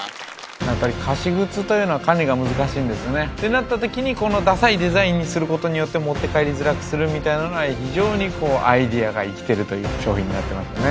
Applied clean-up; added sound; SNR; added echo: none; none; none; none.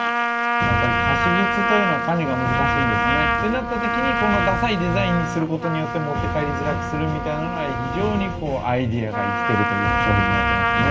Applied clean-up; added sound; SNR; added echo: none; Trumpet; -1 dB; reverberation time 0.2 s.